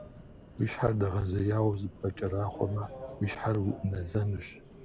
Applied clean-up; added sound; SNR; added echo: none; Subway, metro, underground; 15 dB; none.